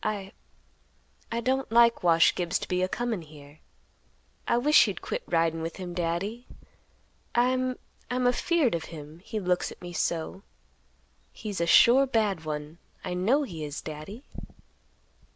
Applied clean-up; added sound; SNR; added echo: none; none; none; none.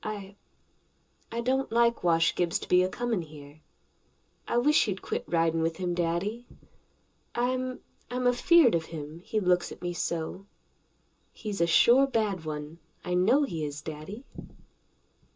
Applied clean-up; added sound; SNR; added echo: none; none; none; reverberation time 0.2 s.